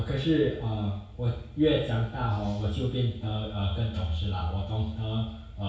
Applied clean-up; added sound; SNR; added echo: none; none; none; reverberation time 0.6 s.